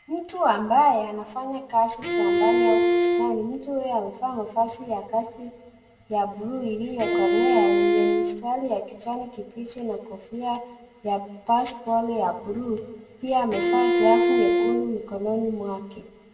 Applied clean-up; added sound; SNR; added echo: none; Bowed string instrument; -4 dB; reverberation time 1.2 s.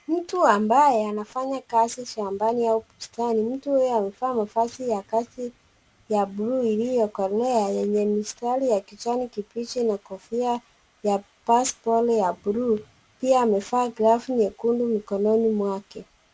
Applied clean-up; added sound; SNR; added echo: none; none; none; none.